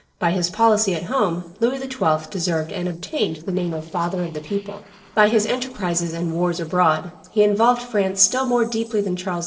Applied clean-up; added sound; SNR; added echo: neural separator model SepFormer DNS4.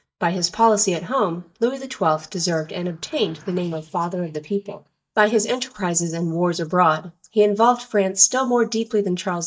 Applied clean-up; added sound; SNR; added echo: neural mask model DeepFilterNet 3.